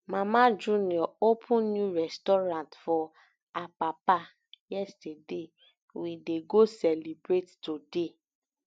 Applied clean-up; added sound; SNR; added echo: none; none; none; none.